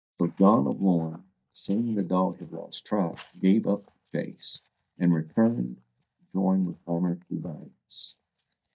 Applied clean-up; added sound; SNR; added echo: neural mask model DeepFilterNet 3.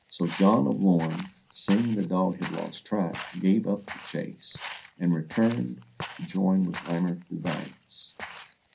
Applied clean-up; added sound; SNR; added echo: none; Walk, footsteps; 15 dB; reverberation time 0.3 s.